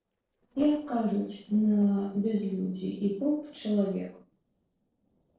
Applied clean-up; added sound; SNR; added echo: neural separator model SepFormer DNS4.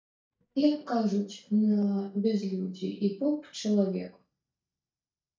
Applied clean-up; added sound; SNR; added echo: neural mask model DeepFilterNet 3.